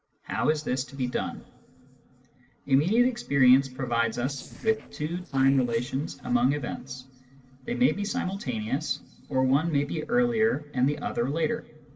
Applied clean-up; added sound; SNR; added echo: neural separator model SepFormer DNS4.